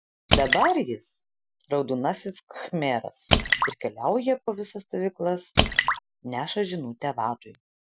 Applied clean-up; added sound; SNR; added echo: none; Drip / Splash, splatter; 0 dB; none.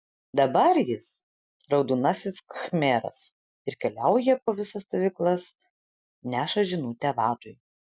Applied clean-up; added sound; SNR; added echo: none; none; none; none.